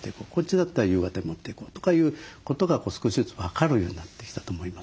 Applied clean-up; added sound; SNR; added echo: none; none; none; none.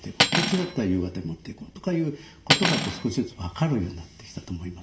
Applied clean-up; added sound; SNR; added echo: none; Cutlery, silverware; 0 dB; reverberation time 0.7 s.